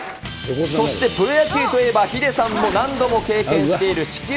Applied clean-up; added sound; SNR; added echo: none; Scratching (performance technique); 14 dB; none.